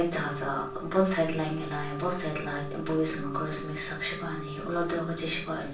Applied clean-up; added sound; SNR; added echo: none; Wind instrument, woodwind instrument; 13 dB; reverberation time 0.3 s.